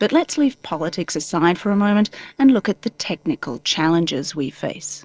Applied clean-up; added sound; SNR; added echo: neural separator model SepFormer DNS4.